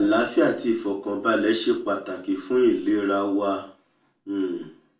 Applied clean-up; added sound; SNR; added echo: none; none; none; reverberation time 0.3 s.